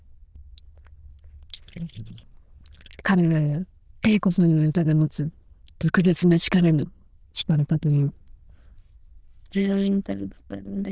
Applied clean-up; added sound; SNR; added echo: neural diffusion model UNIVERSE++.